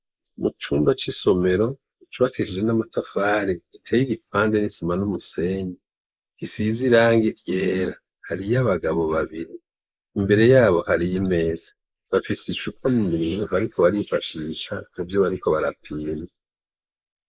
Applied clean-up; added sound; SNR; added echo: neural mask model Resemble Enhance denoiser.